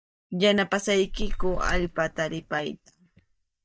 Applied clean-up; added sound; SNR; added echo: neural mask model DeepFilterNet 3.